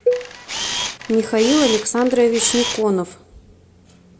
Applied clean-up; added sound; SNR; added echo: none; Camera + Cowbell; 4 dB; none.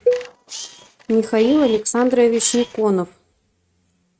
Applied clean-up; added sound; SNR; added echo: neural mask model RNNoise.